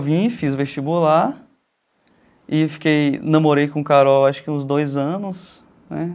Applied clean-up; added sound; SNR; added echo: neural mask model Resemble Enhance denoiser.